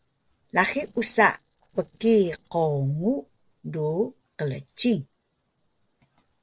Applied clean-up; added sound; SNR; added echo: neural separator model SepFormer DNS4.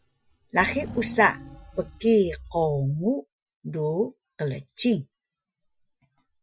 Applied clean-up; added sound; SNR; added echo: classical method Wiener filter.